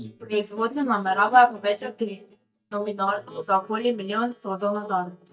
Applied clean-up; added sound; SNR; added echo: neural mask model DeepFilterNet 3.